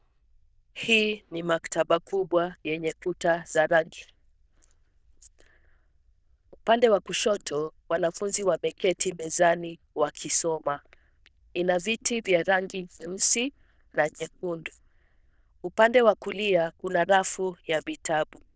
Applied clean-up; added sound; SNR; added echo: neural diffusion model UNIVERSE++.